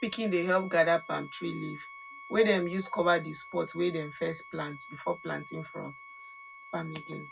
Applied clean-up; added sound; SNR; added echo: none; Bowed string instrument; 16 dB; reverberation time 0.4 s.